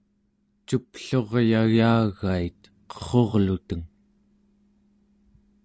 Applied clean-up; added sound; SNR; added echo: none; none; none; none.